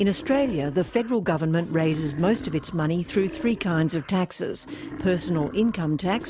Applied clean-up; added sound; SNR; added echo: none; Wild animals; 14 dB; none.